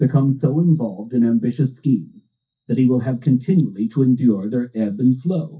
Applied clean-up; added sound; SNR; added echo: neural mask model DeepFilterNet 3.